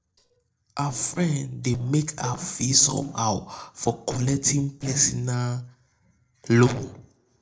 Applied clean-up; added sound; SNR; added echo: neural separator model SepFormer DNS4.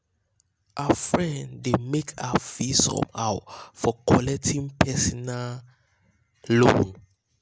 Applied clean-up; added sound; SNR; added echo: none; none; none; none.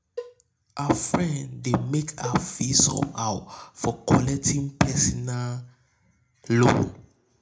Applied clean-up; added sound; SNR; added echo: none; Cowbell; 18 dB; reverberation time 0.2 s.